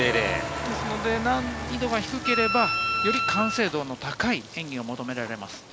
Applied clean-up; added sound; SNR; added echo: none; Wind instrument, woodwind instrument; 1 dB; none.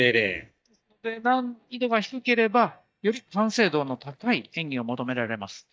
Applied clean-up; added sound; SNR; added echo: neural mask model DeepFilterNet 3.